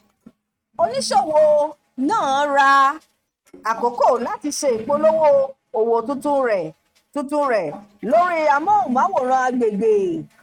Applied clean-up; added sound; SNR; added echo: neural mask model RNNoise.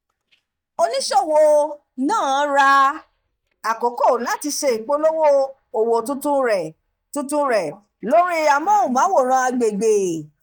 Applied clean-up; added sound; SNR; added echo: neural mask model DeepFilterNet 3.